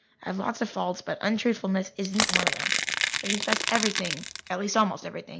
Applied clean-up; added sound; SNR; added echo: none; Crackle / Crushing; -1 dB; none.